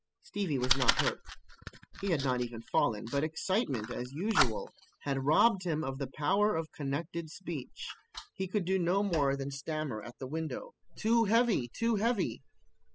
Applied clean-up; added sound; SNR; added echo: classical method spectral subtraction.